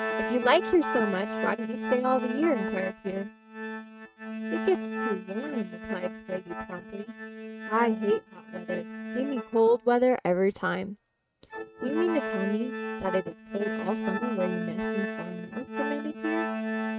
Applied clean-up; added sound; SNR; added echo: neural mask model RNNoise.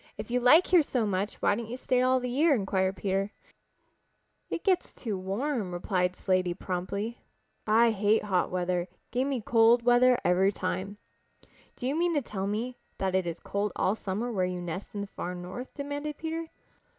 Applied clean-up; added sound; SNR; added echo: none; none; none; none.